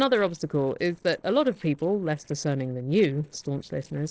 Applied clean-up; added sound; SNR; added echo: neural separator model SepFormer DNS4.